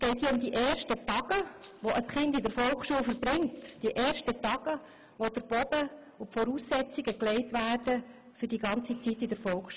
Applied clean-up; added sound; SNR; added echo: none; Rattle (instrument); 12 dB; none.